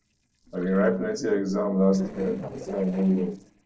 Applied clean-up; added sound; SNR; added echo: neural separator model SepFormer DNS4.